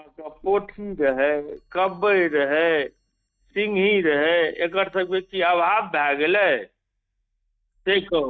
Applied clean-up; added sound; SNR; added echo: neural mask model DeepFilterNet 3.